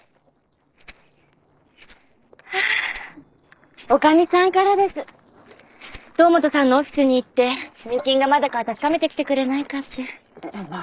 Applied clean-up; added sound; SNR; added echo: neural separator model SepFormer DNS4.